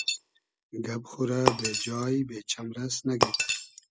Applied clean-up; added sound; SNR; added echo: classical method spectral subtraction.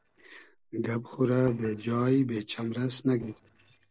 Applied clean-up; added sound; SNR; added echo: neural separator model SepFormer DNS4.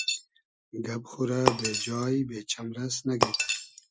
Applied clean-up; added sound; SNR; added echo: classical method Wiener filter.